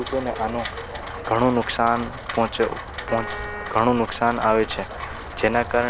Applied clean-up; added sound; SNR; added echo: none; Rain + Piano; 10 dB; none.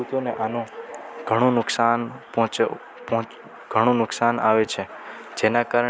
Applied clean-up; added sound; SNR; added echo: none; none; none; none.